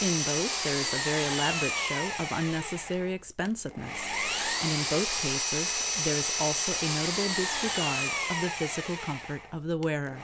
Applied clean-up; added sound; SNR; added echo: none; Power tool; -1 dB; none.